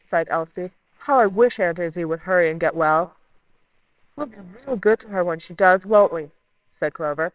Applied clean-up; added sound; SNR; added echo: neural separator model SepFormer WHAMR!.